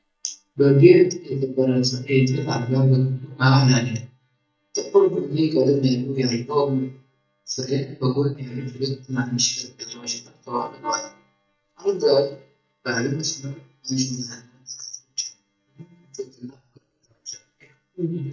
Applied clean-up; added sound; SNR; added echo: neural mask model DeepFilterNet 3.